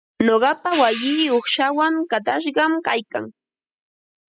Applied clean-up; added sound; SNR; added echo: classical method spectral subtraction.